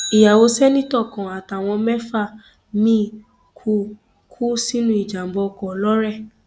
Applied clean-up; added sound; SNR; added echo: none; Bicycle; 19 dB; none.